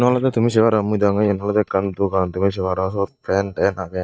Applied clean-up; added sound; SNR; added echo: neural mask model DeepFilterNet 3.